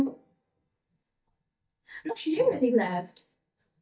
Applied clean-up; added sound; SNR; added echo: neural mask model DeepFilterNet 3.